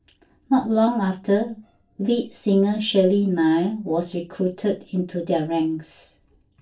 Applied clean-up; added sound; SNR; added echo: neural separator model SepFormer DNS4.